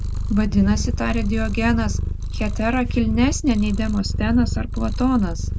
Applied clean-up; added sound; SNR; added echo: none; Purr; 2 dB; none.